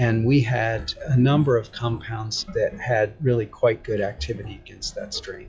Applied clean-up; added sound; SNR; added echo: classical method log-MMSE.